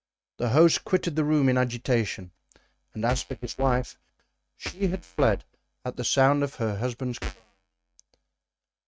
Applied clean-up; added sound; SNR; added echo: neural mask model RNNoise.